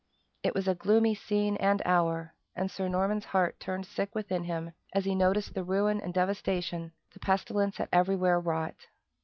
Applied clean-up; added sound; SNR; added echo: none; none; none; none.